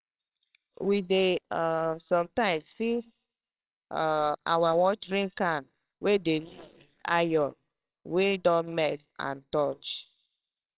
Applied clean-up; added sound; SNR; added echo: neural separator model SepFormer WHAMR!.